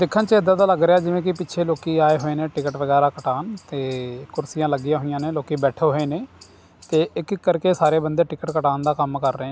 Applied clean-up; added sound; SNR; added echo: none; none; none; none.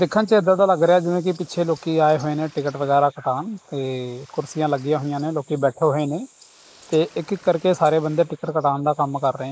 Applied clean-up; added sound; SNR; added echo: neural mask model Resemble Enhance denoiser.